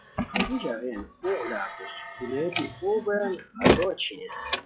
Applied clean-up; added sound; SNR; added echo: classical method log-MMSE.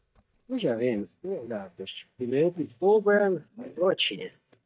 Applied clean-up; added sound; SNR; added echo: neural mask model DeepFilterNet 3.